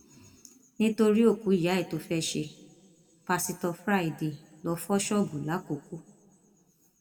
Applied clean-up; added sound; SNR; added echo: none; none; none; reverberation time 1.0 s.